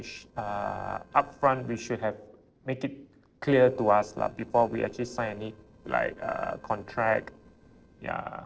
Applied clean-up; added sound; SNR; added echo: neural separator model SepFormer DNS4.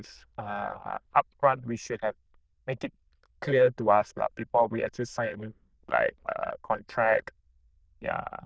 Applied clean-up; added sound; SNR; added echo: neural diffusion model UNIVERSE++.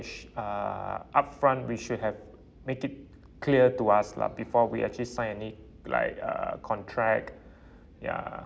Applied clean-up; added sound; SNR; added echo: none; none; none; none.